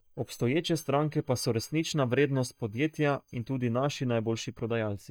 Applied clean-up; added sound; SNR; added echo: neural mask model DeepFilterNet 3.